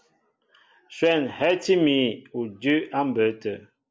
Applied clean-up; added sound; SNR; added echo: none; none; none; none.